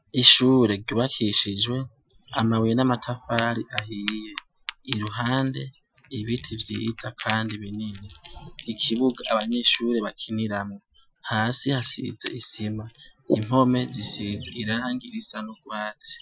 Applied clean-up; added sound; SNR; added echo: classical method Wiener filter.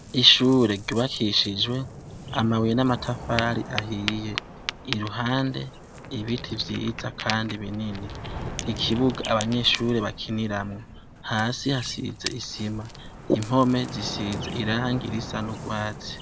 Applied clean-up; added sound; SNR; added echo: none; Ocean; 9 dB; none.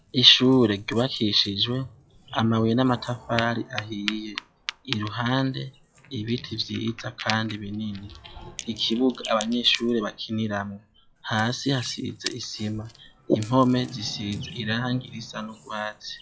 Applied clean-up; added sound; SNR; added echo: classical method log-MMSE.